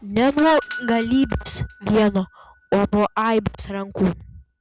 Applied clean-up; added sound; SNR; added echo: none; Doorbell; 7 dB; none.